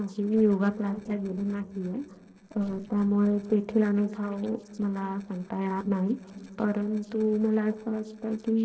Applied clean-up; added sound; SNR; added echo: neural separator model SepFormer DNS4.